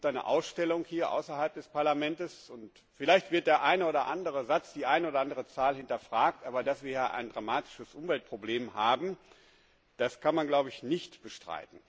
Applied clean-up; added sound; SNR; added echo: none; none; none; none.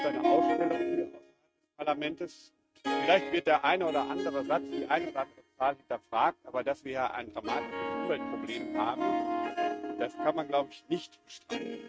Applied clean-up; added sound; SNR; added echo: neural mask model RNNoise.